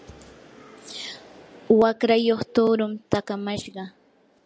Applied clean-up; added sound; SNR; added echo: none; none; none; none.